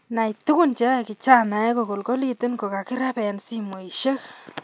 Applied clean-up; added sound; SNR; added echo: none; none; none; none.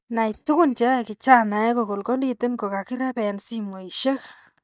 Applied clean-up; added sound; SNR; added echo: neural mask model DeepFilterNet 3.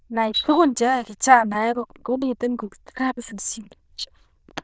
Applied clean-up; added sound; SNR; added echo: neural diffusion model UNIVERSE++.